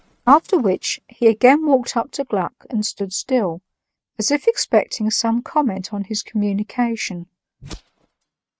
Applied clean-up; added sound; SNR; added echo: neural mask model RNNoise.